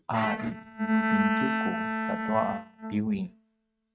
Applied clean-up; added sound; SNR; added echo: neural mask model RNNoise.